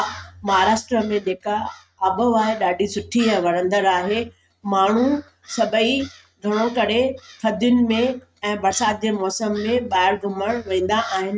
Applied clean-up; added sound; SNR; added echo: neural mask model RNNoise.